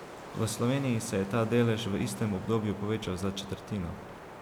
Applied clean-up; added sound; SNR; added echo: none; Wind; 14 dB; none.